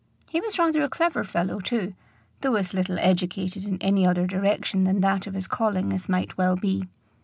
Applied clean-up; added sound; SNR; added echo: none; none; none; none.